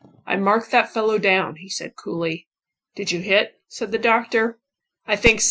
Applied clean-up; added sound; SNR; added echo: classical method Wiener filter.